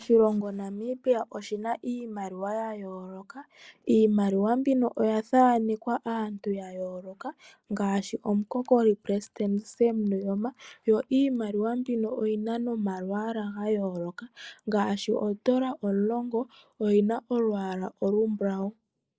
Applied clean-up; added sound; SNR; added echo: neural mask model Resemble Enhance denoiser.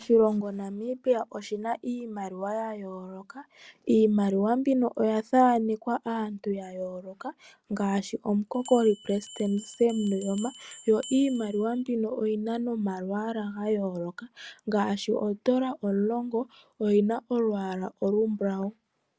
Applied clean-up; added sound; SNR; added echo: none; Bell; 18 dB; none.